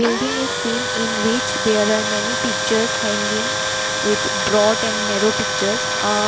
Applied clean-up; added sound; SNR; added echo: none; Tools; -1 dB; none.